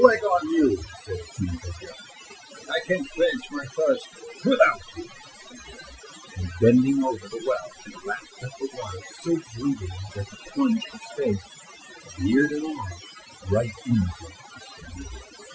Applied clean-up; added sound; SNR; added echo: classical method Wiener filter.